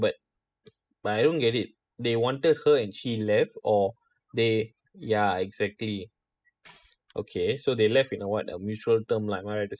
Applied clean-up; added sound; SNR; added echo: classical method spectral subtraction.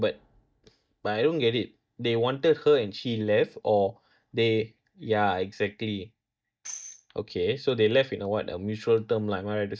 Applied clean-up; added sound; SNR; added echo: neural mask model DeepFilterNet 3.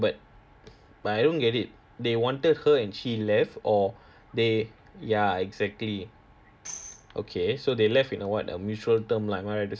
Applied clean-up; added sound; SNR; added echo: none; Tambourine; 19 dB; none.